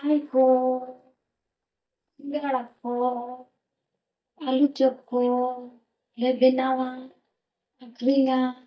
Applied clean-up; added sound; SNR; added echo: neural mask model DeepFilterNet 3.